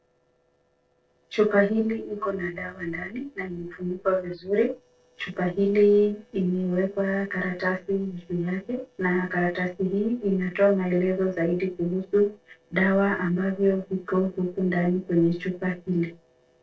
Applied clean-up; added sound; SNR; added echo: neural separator model SepFormer DNS4.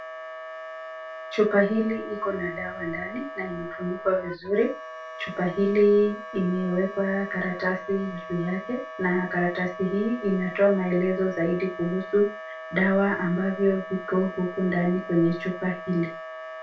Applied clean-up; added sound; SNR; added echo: none; Wind instrument, woodwind instrument; 12 dB; reverberation time 0.3 s.